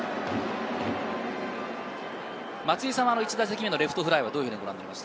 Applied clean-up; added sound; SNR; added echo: none; none; none; none.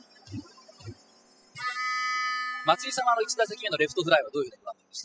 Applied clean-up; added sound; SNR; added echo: classical method spectral subtraction.